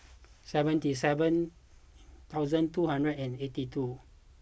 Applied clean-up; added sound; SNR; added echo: none; none; none; none.